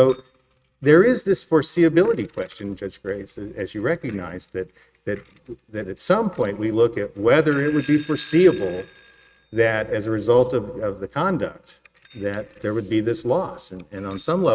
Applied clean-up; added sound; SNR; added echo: neural mask model RNNoise.